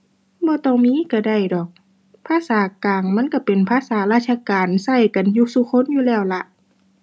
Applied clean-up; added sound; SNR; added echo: none; none; none; none.